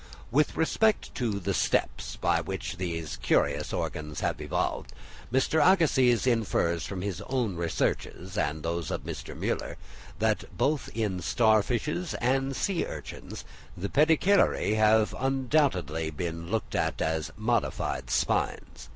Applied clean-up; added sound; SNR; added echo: none; Tick; 12 dB; none.